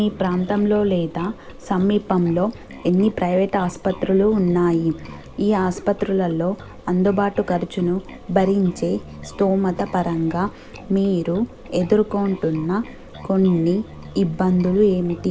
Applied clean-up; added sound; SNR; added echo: none; Bass guitar; 20 dB; none.